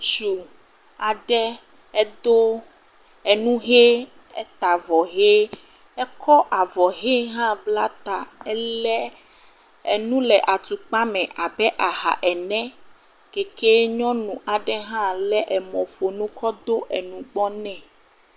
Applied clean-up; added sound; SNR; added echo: none; none; none; none.